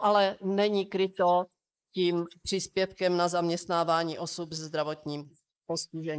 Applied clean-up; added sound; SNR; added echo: neural mask model Resemble Enhance denoiser.